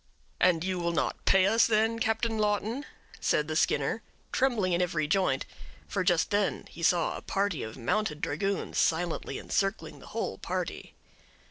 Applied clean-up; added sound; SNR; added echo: neural separator model SepFormer DNS4.